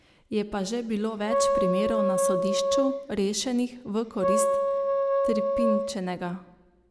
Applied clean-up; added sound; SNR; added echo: none; Wind instrument, woodwind instrument; -4 dB; none.